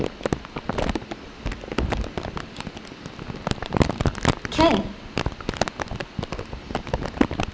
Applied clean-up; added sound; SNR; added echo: none; Crumpling, crinkling; -5 dB; none.